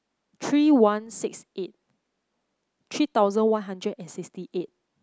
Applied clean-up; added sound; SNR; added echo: none; none; none; none.